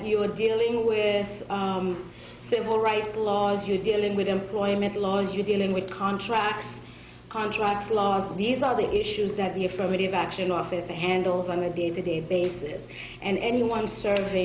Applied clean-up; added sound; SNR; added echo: none; none; none; none.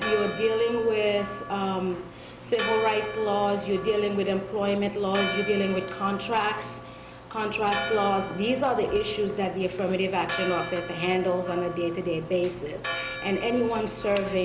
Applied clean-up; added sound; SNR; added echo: none; Church bell; 10 dB; none.